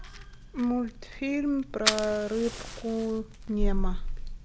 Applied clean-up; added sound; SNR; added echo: none; Fire; 1 dB; none.